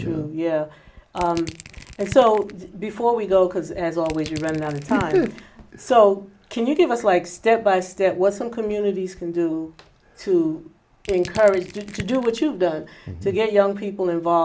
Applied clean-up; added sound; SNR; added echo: none; Crushing; 16 dB; none.